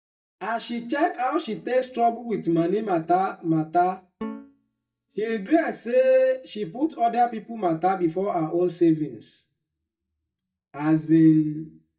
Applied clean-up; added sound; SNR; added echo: neural mask model DeepFilterNet 3.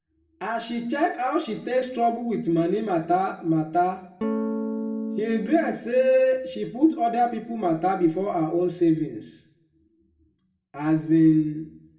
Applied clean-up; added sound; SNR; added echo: none; Electric guitar / Strum; 5 dB; reverberation time 0.6 s.